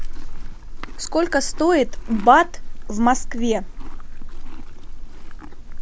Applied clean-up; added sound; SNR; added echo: none; Livestock, farm animals, working animals; 3 dB; none.